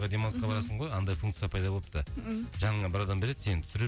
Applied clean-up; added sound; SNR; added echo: none; none; none; none.